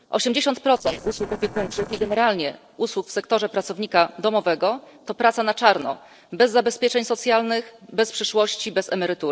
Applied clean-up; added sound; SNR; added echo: neural separator model SepFormer DNS4.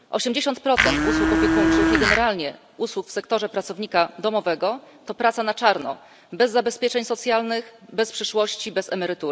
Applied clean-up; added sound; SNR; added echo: none; Domestic sounds, home sounds; -5 dB; none.